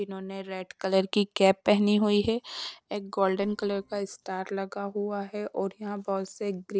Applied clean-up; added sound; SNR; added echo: neural separator model SepFormer DNS4.